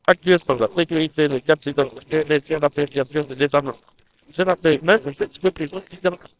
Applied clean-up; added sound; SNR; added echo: neural separator model SepFormer WHAMR!.